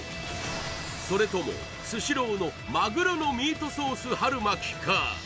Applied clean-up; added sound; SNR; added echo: none; none; none; none.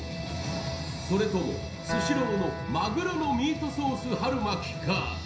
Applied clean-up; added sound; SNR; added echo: none; Acoustic guitar; 11 dB; reverberation time 0.5 s.